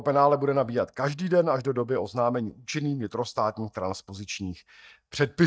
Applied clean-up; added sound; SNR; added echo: neural mask model DeepFilterNet 3.